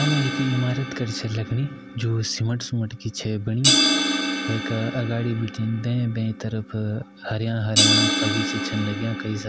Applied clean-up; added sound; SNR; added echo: none; Crash cymbal; 1 dB; none.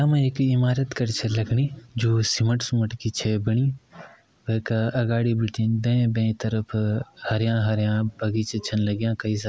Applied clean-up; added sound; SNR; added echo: none; none; none; none.